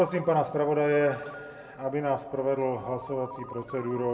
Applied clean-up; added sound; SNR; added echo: none; Ringtone; 17 dB; reverberation time 1.2 s.